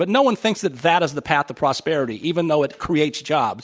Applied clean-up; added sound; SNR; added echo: none; none; none; none.